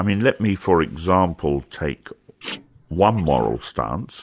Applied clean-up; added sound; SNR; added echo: neural mask model Resemble Enhance denoiser.